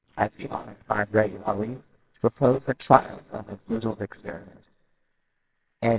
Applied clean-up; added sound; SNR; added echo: neural separator model SepFormer WHAMR!.